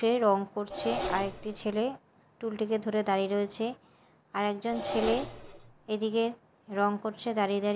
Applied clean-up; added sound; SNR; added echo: none; Engine; 11 dB; none.